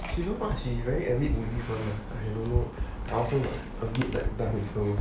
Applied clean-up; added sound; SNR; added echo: none; none; none; none.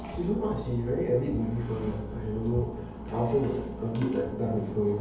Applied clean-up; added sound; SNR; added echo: none; none; none; reverberation time 2.2 s.